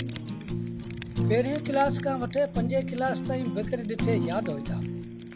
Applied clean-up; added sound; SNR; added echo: none; Fire; 1 dB; none.